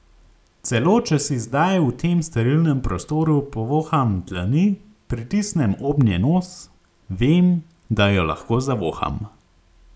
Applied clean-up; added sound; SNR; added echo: none; none; none; none.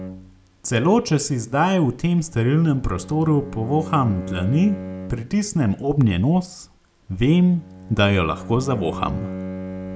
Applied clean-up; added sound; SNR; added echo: none; Bowed string instrument; 14 dB; none.